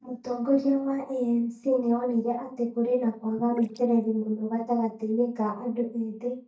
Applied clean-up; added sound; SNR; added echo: neural mask model DeepFilterNet 3.